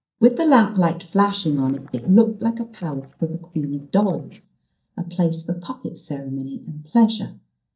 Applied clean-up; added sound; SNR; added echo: neural mask model DeepFilterNet 3.